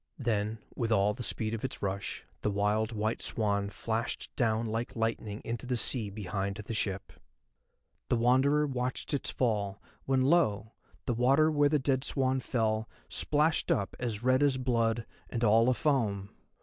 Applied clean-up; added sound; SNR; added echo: none; none; none; none.